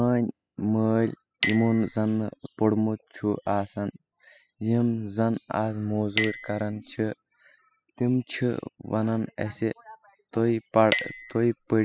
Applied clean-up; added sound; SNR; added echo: classical method spectral subtraction.